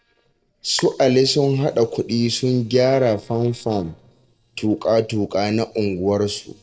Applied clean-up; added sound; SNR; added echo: neural separator model SepFormer DNS4.